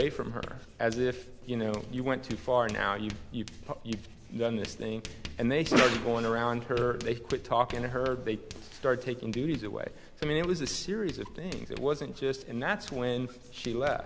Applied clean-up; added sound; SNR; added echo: none; Writing; 14 dB; none.